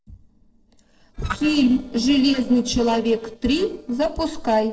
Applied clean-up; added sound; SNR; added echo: neural separator model SepFormer DNS4.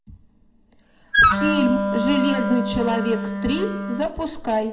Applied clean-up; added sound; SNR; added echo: none; Wind instrument, woodwind instrument; -2 dB; reverberation time 0.8 s.